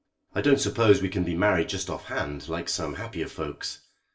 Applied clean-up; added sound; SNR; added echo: none; none; none; reverberation time 0.2 s.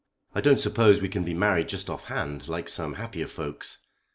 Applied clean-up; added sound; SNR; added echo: none; none; none; none.